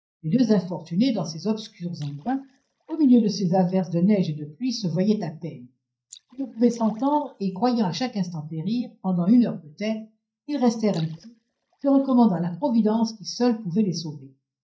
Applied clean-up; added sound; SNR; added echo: neural mask model DeepFilterNet 3.